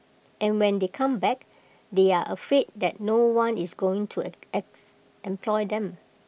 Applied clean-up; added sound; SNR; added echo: none; none; none; none.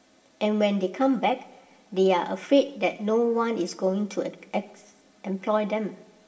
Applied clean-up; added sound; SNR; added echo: none; none; none; reverberation time 0.8 s.